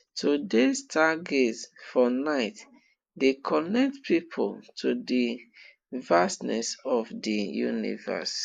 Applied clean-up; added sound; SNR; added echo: neural mask model Resemble Enhance denoiser.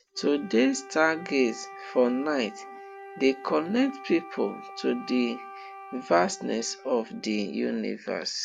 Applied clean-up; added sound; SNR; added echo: none; Wind instrument, woodwind instrument; 16 dB; none.